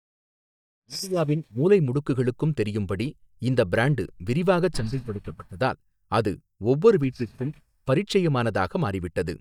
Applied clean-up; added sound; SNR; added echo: neural mask model DeepFilterNet 3.